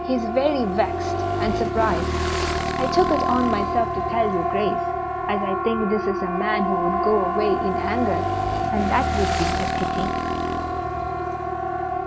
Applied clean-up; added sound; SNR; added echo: none; Motorcycle / Engine + Siren; -2 dB; none.